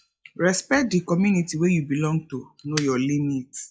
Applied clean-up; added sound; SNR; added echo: classical method log-MMSE.